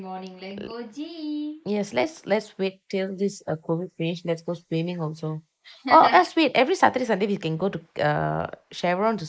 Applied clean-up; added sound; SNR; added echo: neural mask model Resemble Enhance denoiser.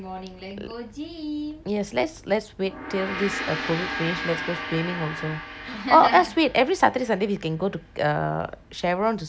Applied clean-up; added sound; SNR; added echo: none; Gong; 11 dB; none.